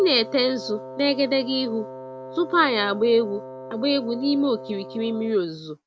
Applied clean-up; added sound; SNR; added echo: none; Wind instrument, woodwind instrument; 14 dB; none.